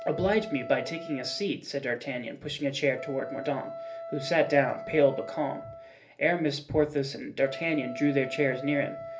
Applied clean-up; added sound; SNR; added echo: none; Wind instrument, woodwind instrument; 12 dB; reverberation time 0.3 s.